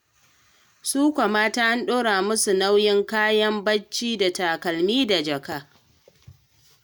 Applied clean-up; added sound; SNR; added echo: none; none; none; none.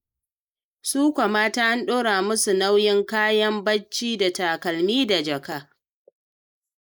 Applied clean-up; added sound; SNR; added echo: neural mask model Resemble Enhance denoiser.